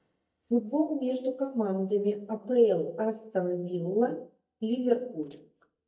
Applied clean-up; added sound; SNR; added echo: neural mask model DeepFilterNet 3.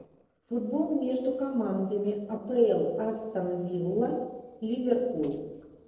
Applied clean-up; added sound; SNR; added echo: neural separator model SepFormer DNS4.